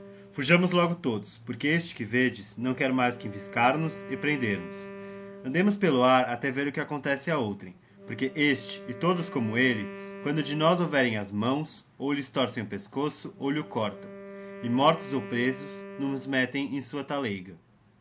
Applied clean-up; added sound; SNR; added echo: none; Wind instrument, woodwind instrument; 17 dB; none.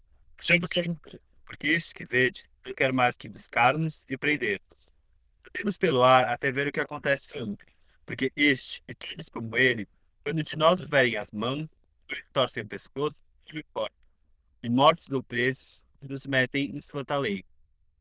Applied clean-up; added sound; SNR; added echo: neural diffusion model UNIVERSE++.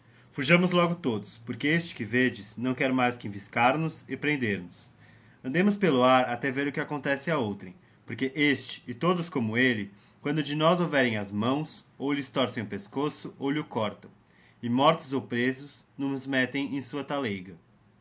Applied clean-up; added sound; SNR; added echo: none; none; none; none.